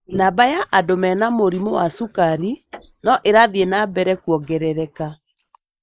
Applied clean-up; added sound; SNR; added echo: neural mask model Resemble Enhance denoiser.